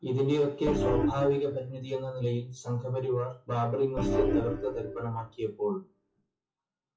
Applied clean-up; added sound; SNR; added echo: classical method WPE with log-MMSE.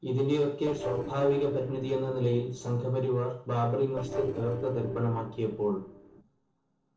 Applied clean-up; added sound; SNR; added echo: neural separator model SepFormer DNS4.